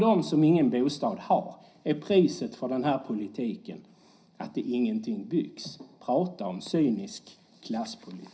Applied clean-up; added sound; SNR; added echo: none; none; none; reverberation time 0.4 s.